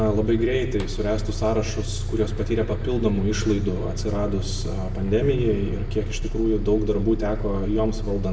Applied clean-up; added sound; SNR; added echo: none; Bus; 3 dB; reverberation time 0.8 s.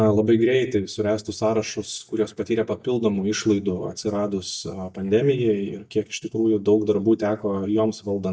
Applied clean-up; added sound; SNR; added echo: neural mask model DeepFilterNet 3.